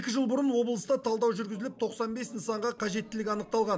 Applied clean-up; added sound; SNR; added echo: none; none; none; none.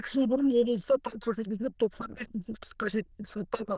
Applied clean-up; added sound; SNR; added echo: neural diffusion model UNIVERSE++.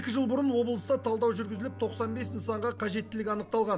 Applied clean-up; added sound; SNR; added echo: none; Bowed string instrument; 15 dB; none.